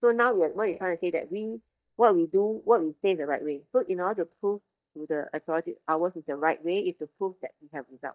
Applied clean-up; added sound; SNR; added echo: neural mask model DeepFilterNet 3.